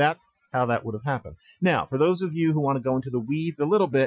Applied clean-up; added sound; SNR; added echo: classical method Wiener filter.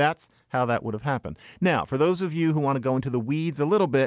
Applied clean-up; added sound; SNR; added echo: none; none; none; none.